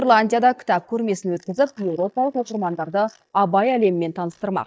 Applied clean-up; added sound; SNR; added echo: neural mask model DeepFilterNet 3.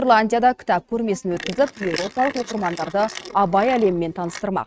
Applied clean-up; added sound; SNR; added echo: neural mask model RNNoise.